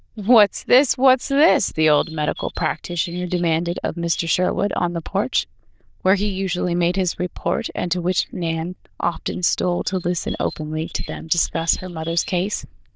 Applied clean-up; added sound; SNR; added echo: neural diffusion model UNIVERSE++.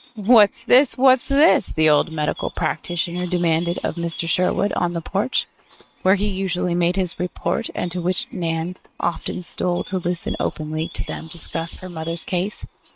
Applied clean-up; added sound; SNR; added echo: neural mask model RNNoise.